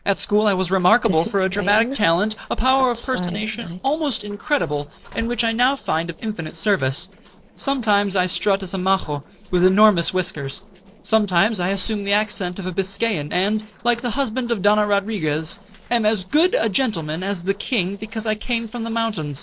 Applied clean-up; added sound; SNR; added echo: neural separator model SepFormer DNS4.